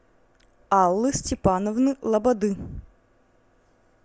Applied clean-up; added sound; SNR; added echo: none; none; none; none.